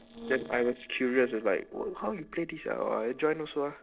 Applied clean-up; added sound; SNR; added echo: neural separator model SepFormer DNS4.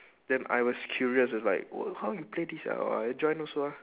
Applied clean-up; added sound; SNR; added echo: none; none; none; none.